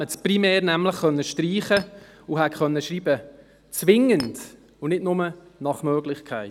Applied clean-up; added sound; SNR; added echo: none; Chink, clink; 16 dB; none.